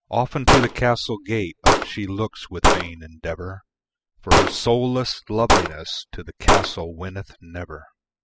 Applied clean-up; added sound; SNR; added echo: classical method spectral subtraction.